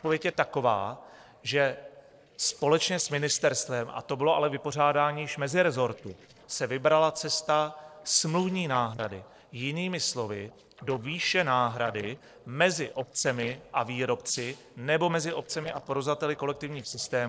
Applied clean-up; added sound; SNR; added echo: neural separator model SepFormer DNS4.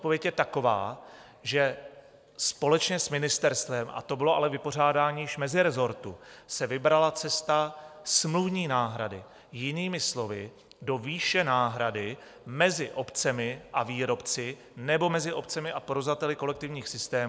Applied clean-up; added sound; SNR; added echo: none; none; none; none.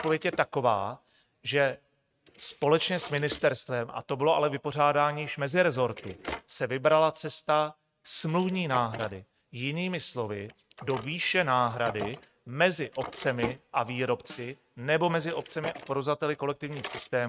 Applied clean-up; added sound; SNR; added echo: neural mask model RNNoise.